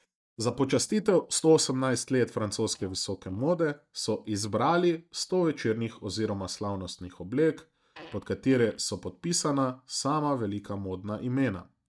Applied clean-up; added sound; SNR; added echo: neural mask model DeepFilterNet 3.